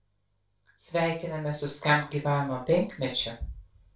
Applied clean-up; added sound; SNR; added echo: none; none; none; reverberation time 0.3 s.